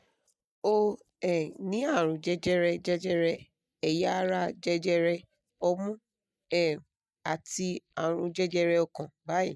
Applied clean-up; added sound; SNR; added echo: neural mask model DeepFilterNet 3.